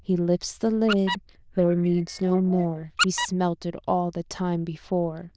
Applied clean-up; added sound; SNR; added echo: neural diffusion model UNIVERSE++.